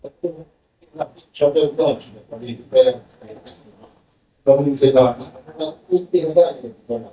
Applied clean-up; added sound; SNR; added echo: neural mask model DeepFilterNet 3.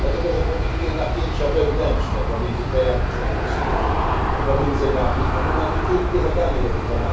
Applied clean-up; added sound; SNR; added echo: none; Aircraft; -4 dB; reverberation time 0.6 s.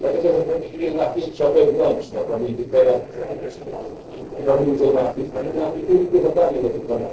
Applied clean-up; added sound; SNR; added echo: neural separator model SepFormer DNS4.